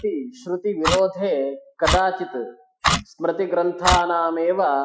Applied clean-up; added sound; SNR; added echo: classical method Wiener filter.